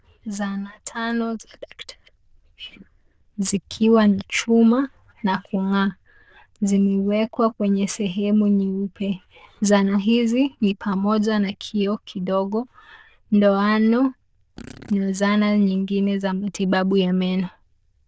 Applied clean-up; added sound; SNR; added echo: neural diffusion model UNIVERSE++.